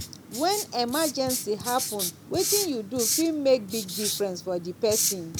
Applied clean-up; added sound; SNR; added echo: none; Writing; 4 dB; none.